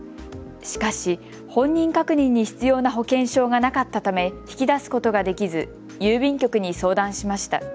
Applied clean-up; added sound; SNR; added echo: none; none; none; none.